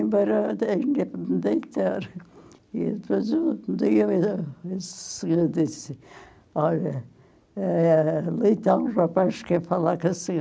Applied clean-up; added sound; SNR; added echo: none; none; none; none.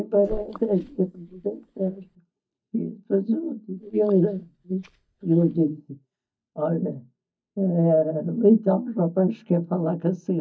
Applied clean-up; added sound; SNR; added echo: neural mask model DeepFilterNet 3.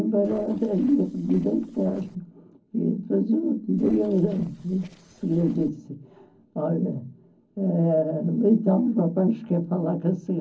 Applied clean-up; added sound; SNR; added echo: neural separator model SepFormer DNS4.